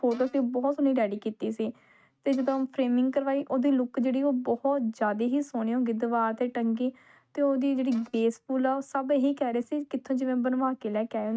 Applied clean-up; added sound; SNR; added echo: neural mask model RNNoise.